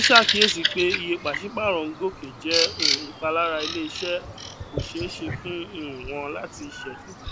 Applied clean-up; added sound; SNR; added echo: none; Bird vocalization, bird call, bird song; 1 dB; none.